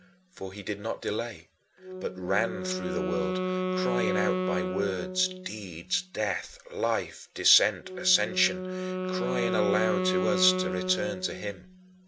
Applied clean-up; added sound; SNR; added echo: none; Wind instrument, woodwind instrument; 2 dB; none.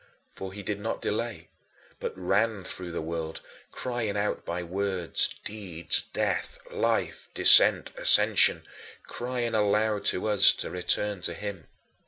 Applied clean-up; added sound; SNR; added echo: none; none; none; none.